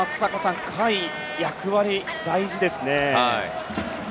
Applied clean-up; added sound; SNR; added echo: none; none; none; none.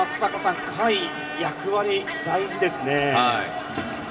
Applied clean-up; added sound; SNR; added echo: none; Wind instrument, woodwind instrument; 18 dB; reverberation time 1.7 s.